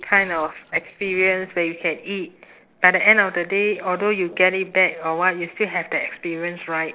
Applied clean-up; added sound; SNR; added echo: neural separator model SepFormer DNS4.